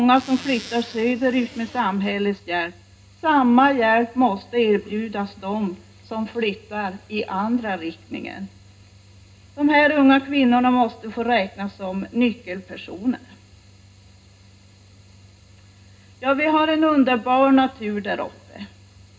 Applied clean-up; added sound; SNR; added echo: none; Zipper (clothing); 18 dB; reverberation time 0.2 s.